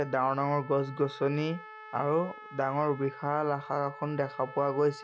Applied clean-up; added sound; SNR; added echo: none; Trumpet; 17 dB; none.